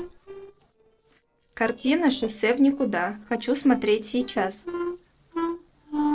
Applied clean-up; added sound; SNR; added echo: neural separator model SepFormer DNS4.